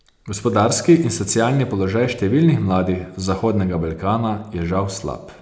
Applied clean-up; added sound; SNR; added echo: none; none; none; none.